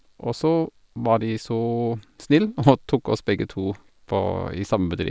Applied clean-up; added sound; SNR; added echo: none; none; none; none.